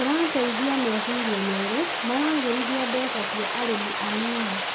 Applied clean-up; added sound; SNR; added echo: none; Water; 1 dB; none.